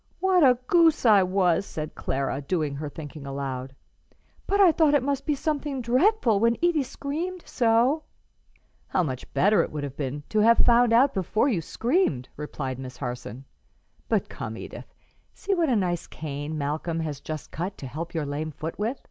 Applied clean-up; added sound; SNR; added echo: none; none; none; none.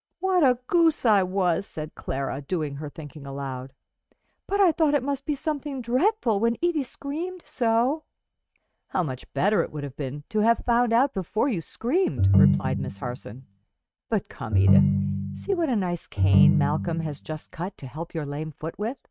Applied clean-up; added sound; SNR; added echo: neural mask model RNNoise.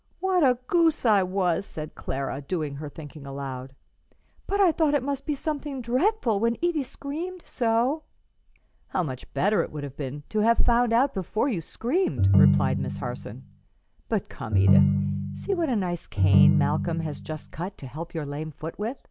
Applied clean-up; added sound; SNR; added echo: none; Ringtone; -3 dB; none.